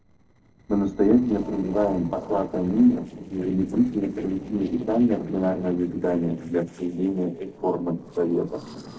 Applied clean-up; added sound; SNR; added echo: neural separator model SepFormer DNS4.